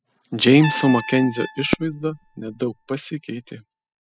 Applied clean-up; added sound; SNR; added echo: classical method spectral subtraction.